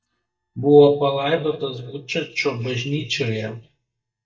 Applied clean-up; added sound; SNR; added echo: neural mask model DeepFilterNet 3.